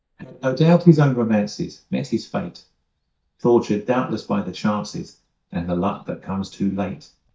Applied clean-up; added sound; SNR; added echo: neural mask model DeepFilterNet 3.